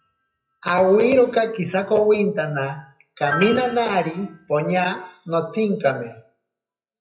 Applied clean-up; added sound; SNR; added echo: classical method WPE with log-MMSE.